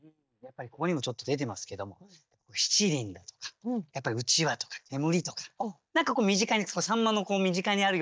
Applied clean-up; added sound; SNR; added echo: neural mask model DeepFilterNet 3.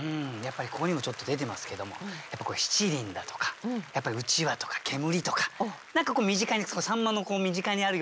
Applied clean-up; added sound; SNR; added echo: none; Applause / Crowd; 18 dB; none.